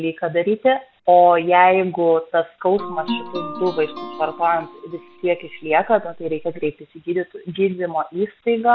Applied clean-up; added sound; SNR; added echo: none; Guitar; 13 dB; none.